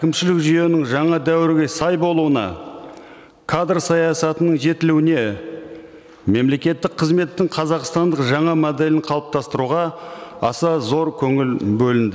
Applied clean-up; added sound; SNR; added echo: none; none; none; none.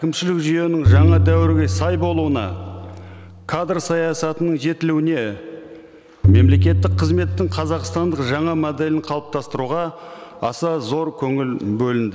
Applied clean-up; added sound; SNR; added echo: none; Tabla; -2 dB; none.